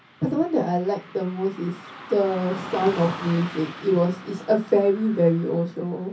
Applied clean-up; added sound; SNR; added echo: none; Car passing by / Traffic noise, roadway noise; 15 dB; reverberation time 0.3 s.